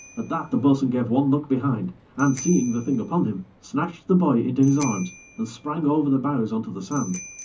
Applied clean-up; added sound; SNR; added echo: none; Bicycle bell; 19 dB; reverberation time 0.3 s.